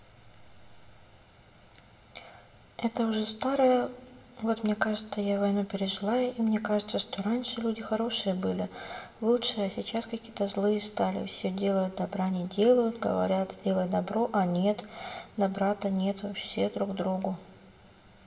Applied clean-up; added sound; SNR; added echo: none; none; none; reverberation time 1.5 s.